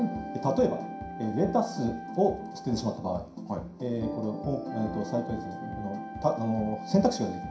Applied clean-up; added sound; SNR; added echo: none; Wind instrument, woodwind instrument; 13 dB; reverberation time 0.5 s.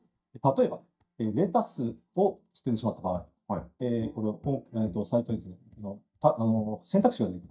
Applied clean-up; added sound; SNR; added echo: neural mask model DeepFilterNet 3.